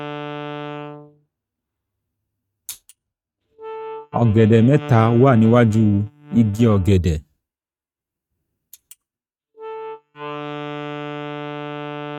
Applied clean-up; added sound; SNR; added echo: neural mask model RNNoise.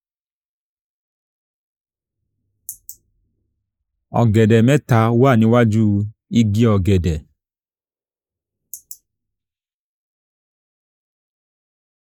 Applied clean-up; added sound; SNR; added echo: neural mask model Resemble Enhance denoiser.